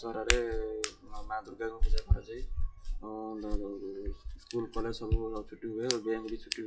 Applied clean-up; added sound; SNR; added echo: classical method WPE with log-MMSE.